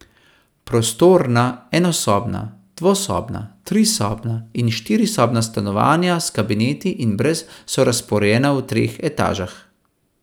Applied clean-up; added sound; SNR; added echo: none; none; none; none.